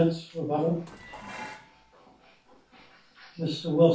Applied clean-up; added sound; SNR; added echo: none; Dishes, pots, and pans; 19 dB; reverberation time 0.3 s.